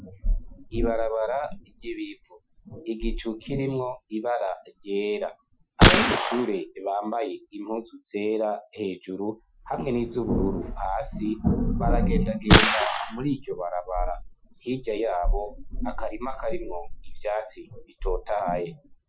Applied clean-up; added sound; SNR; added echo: classical method Wiener filter.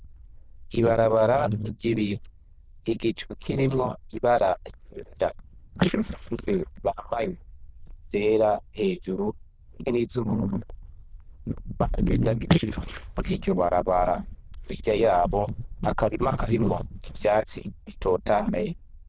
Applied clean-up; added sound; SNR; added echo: neural diffusion model UNIVERSE++.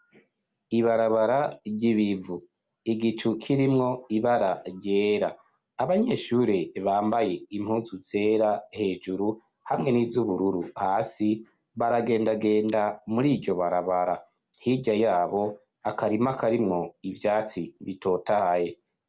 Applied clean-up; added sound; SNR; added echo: none; none; none; none.